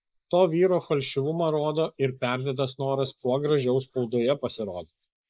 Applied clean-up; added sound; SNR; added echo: neural mask model Resemble Enhance denoiser.